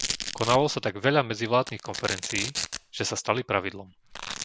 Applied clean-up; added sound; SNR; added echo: none; Domestic sounds, home sounds; 9 dB; none.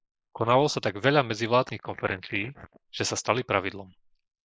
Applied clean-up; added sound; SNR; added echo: neural mask model Resemble Enhance denoiser.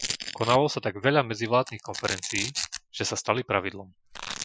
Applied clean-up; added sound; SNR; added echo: classical method Wiener filter.